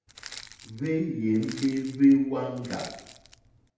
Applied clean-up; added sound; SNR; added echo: none; Crushing; 19 dB; reverberation time 0.8 s.